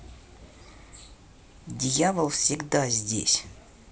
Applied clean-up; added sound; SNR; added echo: none; none; none; none.